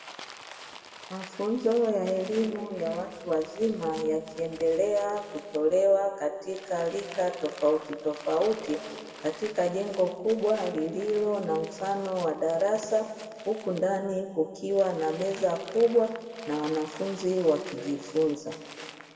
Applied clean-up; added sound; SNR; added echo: none; Crumpling, crinkling; 19 dB; reverberation time 1.8 s.